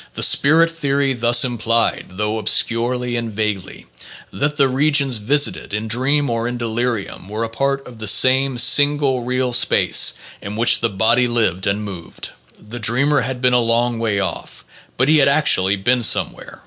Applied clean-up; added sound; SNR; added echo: none; none; none; none.